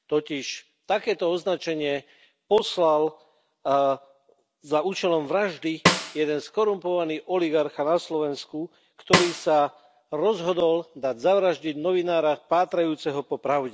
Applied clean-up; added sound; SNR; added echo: none; Snare drum; 3 dB; none.